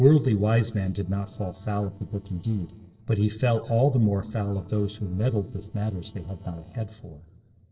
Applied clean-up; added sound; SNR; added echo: neural separator model SepFormer DNS4.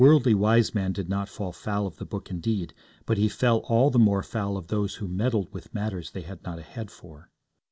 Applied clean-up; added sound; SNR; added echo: none; none; none; none.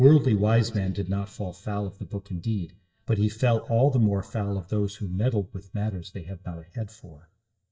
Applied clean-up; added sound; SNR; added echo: neural mask model DeepFilterNet 3.